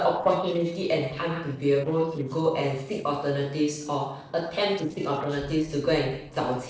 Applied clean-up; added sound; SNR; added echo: neural separator model SepFormer DNS4.